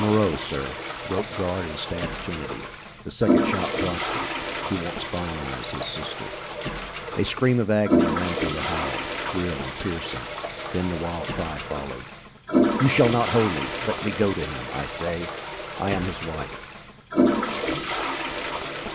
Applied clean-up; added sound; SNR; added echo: none; Toilet flush; -1 dB; none.